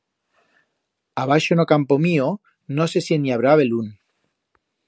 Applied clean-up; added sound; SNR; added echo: none; none; none; none.